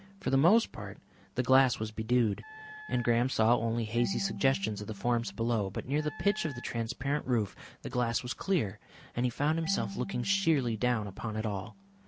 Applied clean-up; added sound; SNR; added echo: none; Marimba, xylophone / Wood + Wind instrument, woodwind instrument; 16 dB; none.